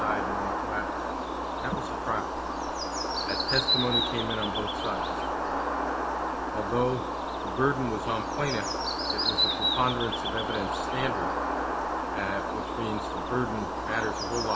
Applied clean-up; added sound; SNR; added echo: none; Bird; -3 dB; reverberation time 1.5 s.